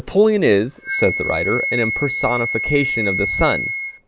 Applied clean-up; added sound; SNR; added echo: none; Wind instrument, woodwind instrument; 4 dB; none.